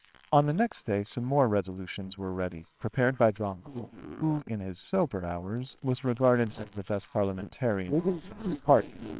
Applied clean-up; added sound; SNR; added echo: neural separator model SepFormer WHAMR!.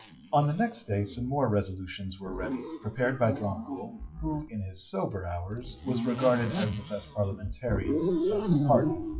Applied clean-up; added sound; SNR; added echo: classical method WPE with log-MMSE.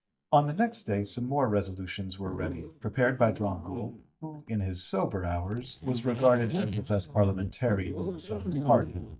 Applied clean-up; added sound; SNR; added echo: neural mask model DeepFilterNet 3.